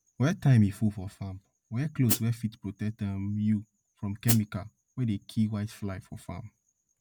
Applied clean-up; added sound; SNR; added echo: none; Hi-hat; 0 dB; none.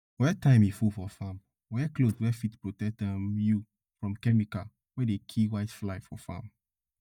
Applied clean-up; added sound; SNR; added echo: neural mask model DeepFilterNet 3.